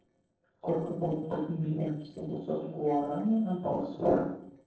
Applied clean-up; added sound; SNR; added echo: neural separator model SepFormer DNS4.